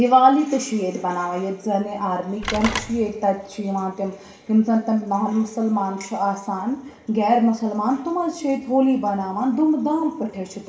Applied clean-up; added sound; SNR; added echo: none; Telephone; 9 dB; reverberation time 0.7 s.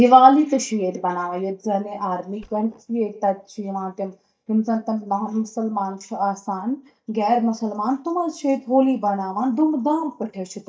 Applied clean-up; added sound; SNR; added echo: neural mask model DeepFilterNet 3.